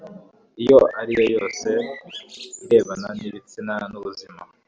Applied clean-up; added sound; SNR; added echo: none; Bird; 16 dB; none.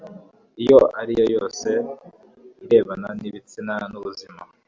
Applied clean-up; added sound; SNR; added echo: none; none; none; none.